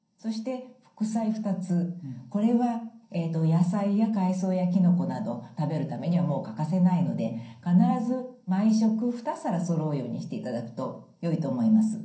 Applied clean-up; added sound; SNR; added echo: none; none; none; reverberation time 0.6 s.